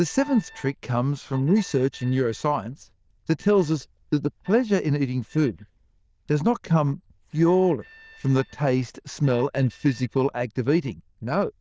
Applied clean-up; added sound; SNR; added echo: neural diffusion model UNIVERSE++.